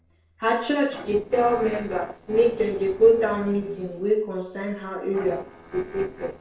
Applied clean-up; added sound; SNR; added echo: neural separator model SepFormer DNS4.